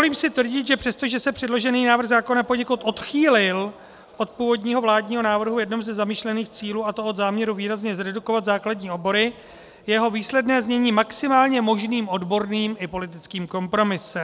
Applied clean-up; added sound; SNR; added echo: none; none; none; none.